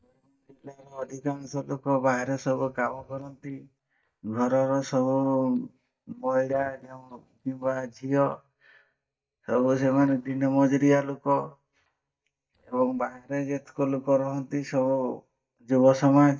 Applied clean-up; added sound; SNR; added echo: neural mask model DeepFilterNet 3.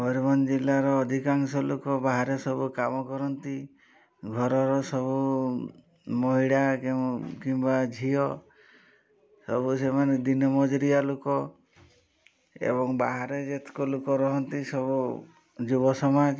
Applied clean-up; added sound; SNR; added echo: none; none; none; none.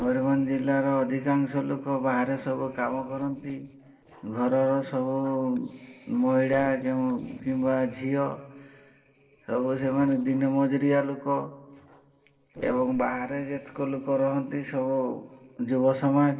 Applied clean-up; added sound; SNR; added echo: neural separator model SepFormer DNS4.